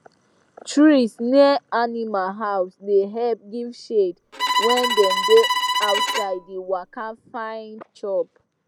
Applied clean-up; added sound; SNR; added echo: none; Bowed string instrument; 2 dB; none.